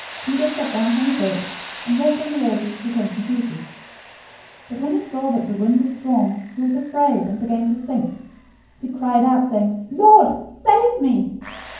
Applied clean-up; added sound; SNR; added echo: none; Tools; 18 dB; reverberation time 0.9 s.